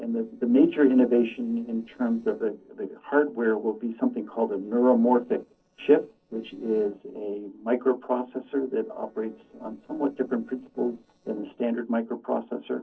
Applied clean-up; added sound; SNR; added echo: neural separator model SepFormer DNS4.